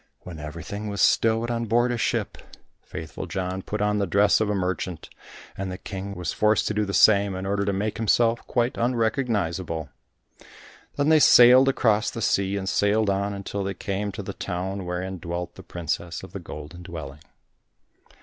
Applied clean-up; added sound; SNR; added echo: none; none; none; none.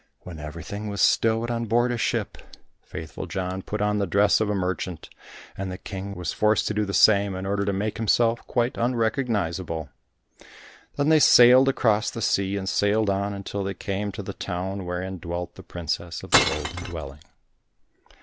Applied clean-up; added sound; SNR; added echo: none; Glass; 1 dB; none.